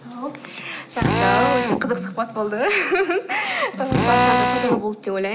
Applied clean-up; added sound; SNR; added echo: none; Drill; 0 dB; none.